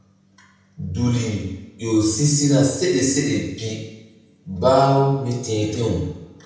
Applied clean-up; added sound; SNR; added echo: none; none; none; reverberation time 0.9 s.